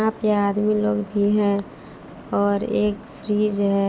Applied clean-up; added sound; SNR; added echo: none; none; none; none.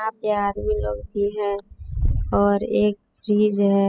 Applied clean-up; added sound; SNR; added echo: classical method spectral subtraction.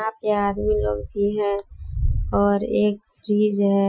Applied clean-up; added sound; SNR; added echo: classical method Wiener filter.